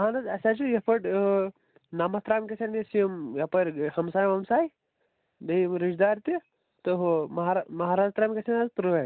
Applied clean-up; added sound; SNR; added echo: none; none; none; none.